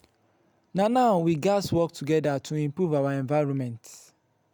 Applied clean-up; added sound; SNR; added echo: none; none; none; none.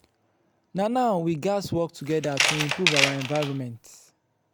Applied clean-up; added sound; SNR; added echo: none; Tools; -1 dB; none.